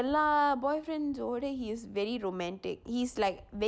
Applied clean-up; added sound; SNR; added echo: none; none; none; none.